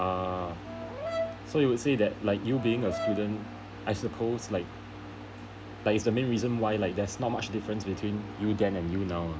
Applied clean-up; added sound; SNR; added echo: none; Brass instrument; 8 dB; none.